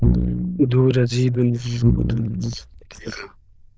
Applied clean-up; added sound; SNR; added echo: neural diffusion model UNIVERSE++.